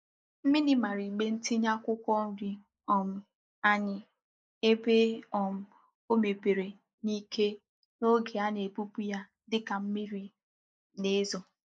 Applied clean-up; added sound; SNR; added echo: neural mask model Resemble Enhance denoiser.